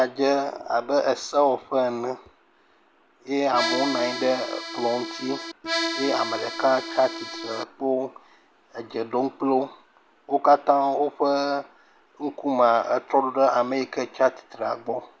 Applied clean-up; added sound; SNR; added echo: none; Accordion; 6 dB; none.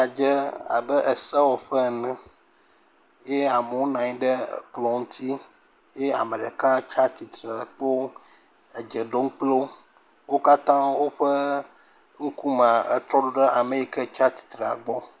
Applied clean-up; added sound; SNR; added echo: none; none; none; none.